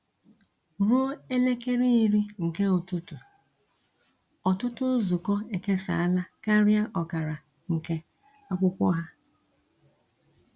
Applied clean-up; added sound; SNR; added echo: none; none; none; none.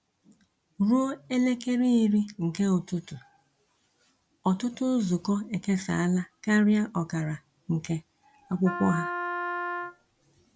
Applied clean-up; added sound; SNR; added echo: none; Wind instrument, woodwind instrument; 5 dB; none.